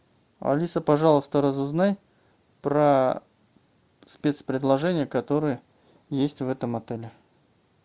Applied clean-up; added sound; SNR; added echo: none; none; none; none.